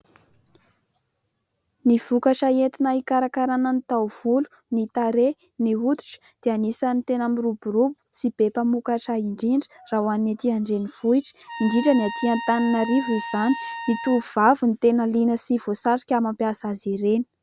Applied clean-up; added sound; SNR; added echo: none; Trumpet; 11 dB; none.